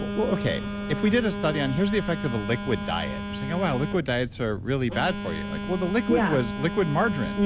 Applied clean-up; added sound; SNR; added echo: none; Telephone; 6 dB; none.